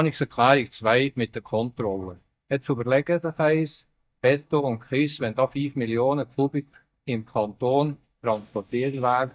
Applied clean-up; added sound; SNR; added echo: neural mask model DeepFilterNet 3.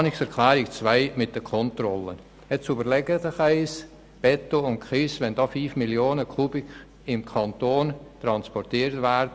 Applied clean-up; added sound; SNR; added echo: none; none; none; none.